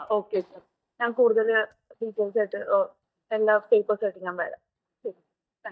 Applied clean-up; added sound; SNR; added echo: neural mask model DeepFilterNet 3.